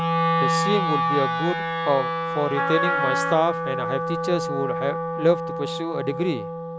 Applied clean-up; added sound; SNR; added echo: none; Wind instrument, woodwind instrument + Wind instrument, woodwind instrument; -1 dB; none.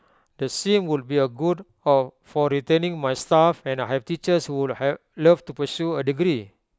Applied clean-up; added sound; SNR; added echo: none; none; none; none.